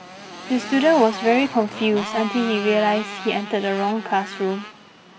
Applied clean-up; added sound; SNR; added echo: none; Motorcycle; 12 dB; none.